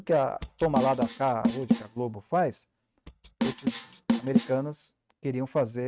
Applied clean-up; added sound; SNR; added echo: neural mask model RNNoise.